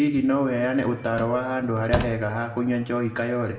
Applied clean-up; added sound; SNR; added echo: none; Slam; 10 dB; reverberation time 1.3 s.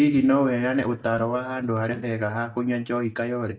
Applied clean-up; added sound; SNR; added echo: neural mask model DeepFilterNet 3.